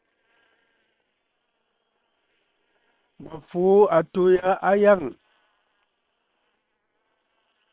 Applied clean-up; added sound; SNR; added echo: neural separator model SepFormer WHAM!.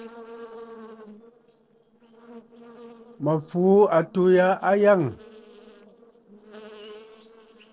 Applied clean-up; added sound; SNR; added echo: neural separator model SepFormer DNS4.